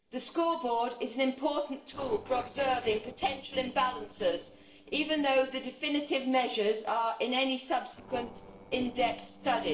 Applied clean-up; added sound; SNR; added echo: neural separator model SepFormer DNS4.